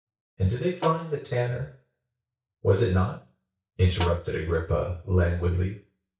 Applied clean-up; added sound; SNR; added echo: neural mask model DeepFilterNet 3.